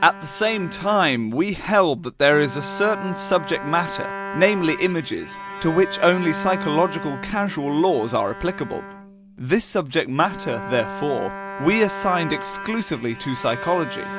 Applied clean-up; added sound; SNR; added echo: none; Bowed string instrument; 11 dB; none.